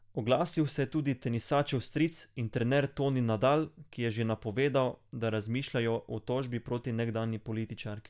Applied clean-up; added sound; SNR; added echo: none; none; none; none.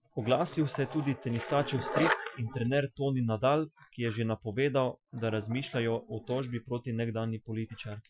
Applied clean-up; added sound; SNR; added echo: classical method Wiener filter.